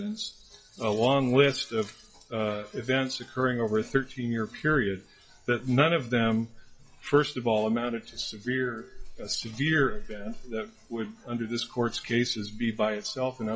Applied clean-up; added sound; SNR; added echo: classical method WPE with log-MMSE.